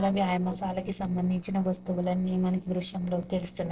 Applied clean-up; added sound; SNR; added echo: neural separator model SepFormer DNS4.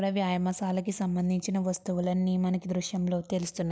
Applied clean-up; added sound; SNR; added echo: none; none; none; none.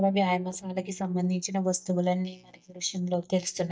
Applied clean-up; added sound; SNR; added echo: neural mask model DeepFilterNet 3.